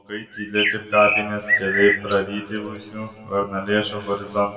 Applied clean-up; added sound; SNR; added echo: none; Bird; 1 dB; reverberation time 1.8 s.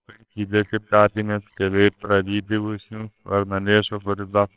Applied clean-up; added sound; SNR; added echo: neural separator model SepFormer WHAMR!.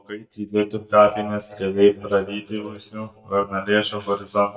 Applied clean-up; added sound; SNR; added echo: neural mask model DeepFilterNet 3.